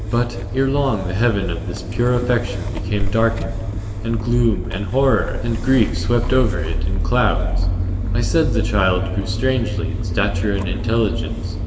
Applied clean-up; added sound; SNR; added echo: none; Engine starting / Motor vehicle (road); 1 dB; reverberation time 1.7 s.